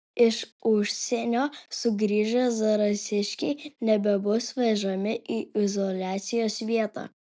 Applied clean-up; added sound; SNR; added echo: none; none; none; none.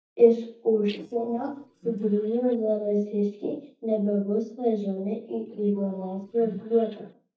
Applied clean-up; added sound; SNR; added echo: neural mask model DeepFilterNet 3.